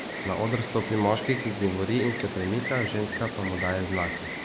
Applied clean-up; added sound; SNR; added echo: none; Insect; 5 dB; none.